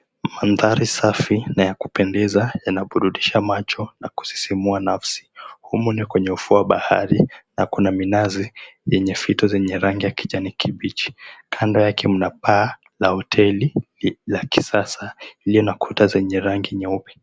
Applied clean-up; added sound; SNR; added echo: none; none; none; none.